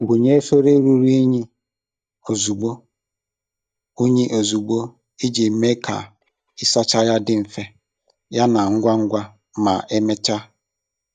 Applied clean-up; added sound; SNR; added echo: neural mask model DeepFilterNet 3.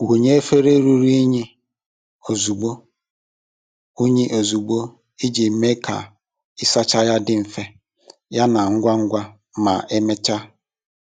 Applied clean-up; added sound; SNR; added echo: none; none; none; none.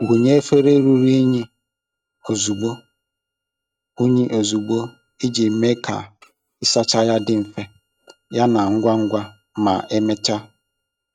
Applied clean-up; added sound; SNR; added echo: neural mask model RNNoise.